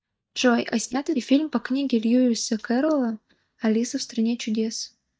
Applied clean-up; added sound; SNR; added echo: neural mask model DeepFilterNet 3.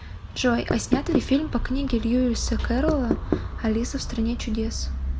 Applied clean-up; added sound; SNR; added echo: none; Knock; 3 dB; none.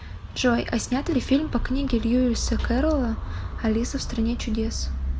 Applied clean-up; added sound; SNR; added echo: none; none; none; none.